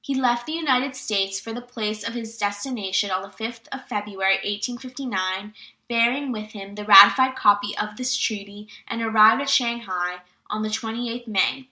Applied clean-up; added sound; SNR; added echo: none; none; none; none.